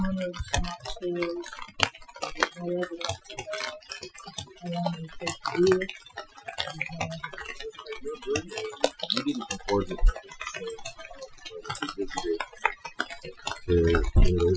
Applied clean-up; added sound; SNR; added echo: classical method Wiener filter.